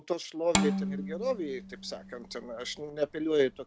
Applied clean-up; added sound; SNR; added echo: none; Bowed string instrument; 3 dB; none.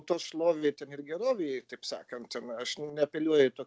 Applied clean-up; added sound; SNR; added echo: none; none; none; none.